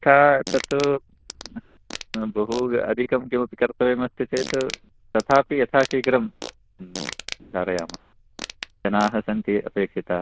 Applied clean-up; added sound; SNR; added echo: neural diffusion model UNIVERSE++.